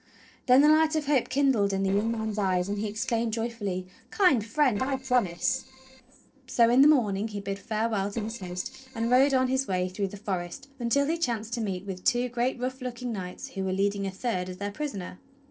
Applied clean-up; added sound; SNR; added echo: neural separator model SepFormer DNS4.